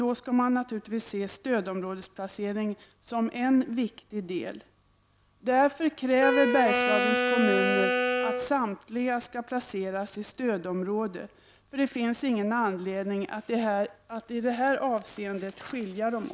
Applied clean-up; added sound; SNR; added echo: none; Wind instrument, woodwind instrument; -1 dB; none.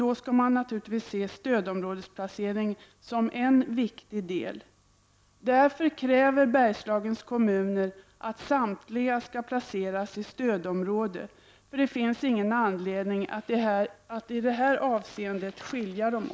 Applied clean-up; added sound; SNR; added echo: none; none; none; none.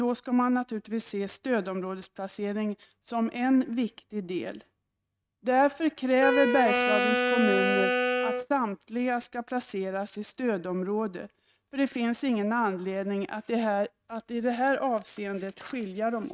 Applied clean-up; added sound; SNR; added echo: neural mask model RNNoise.